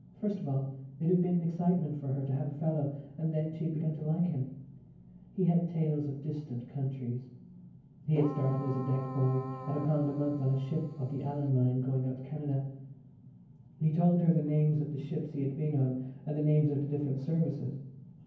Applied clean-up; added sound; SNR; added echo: none; Keyboard (musical); 13 dB; reverberation time 0.9 s.